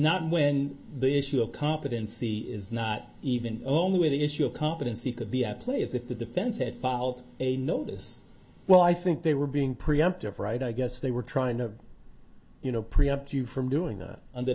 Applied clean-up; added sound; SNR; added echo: none; none; none; none.